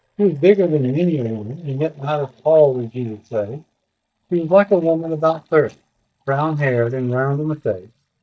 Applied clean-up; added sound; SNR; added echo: neural mask model DeepFilterNet 3.